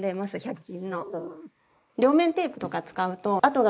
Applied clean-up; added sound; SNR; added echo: neural mask model Resemble Enhance denoiser.